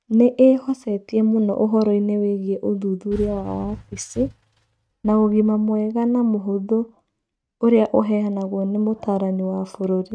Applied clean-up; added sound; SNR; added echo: neural mask model RNNoise.